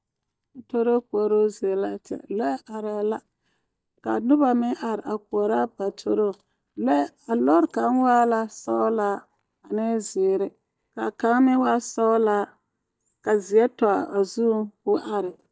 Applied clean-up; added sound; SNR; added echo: neural mask model DeepFilterNet 3.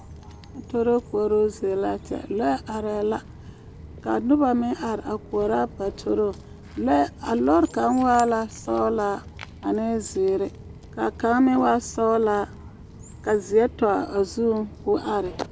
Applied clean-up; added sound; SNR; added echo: none; Walk, footsteps; 18 dB; none.